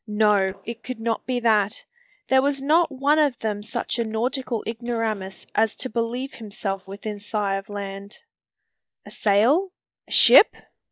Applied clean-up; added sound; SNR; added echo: neural mask model DeepFilterNet 3.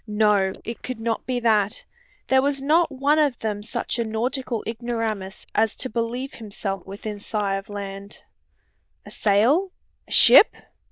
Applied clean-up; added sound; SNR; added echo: neural diffusion model UNIVERSE++.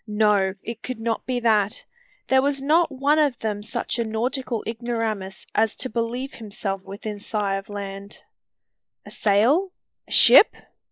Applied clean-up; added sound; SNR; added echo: neural mask model Resemble Enhance denoiser.